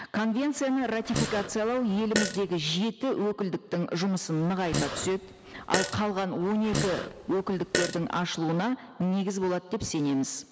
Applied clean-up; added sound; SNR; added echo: none; Fart; 5 dB; none.